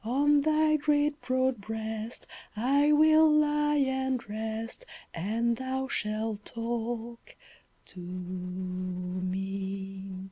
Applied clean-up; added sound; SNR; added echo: none; none; none; none.